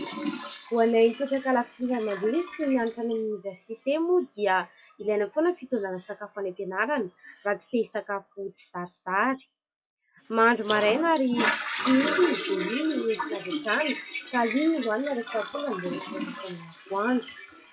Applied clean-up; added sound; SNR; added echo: classical method log-MMSE.